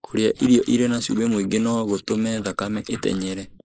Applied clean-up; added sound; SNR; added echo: neural mask model Resemble Enhance denoiser.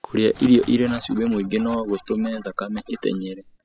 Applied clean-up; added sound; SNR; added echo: classical method spectral subtraction.